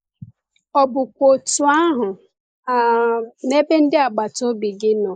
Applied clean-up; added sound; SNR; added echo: neural mask model Resemble Enhance denoiser.